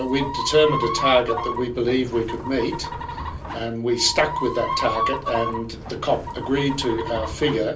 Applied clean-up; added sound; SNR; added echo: none; Chicken, rooster; 6 dB; reverberation time 0.3 s.